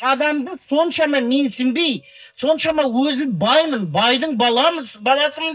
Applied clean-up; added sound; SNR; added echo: neural mask model DeepFilterNet 3.